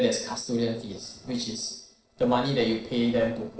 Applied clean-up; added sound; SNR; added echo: neural separator model SepFormer DNS4.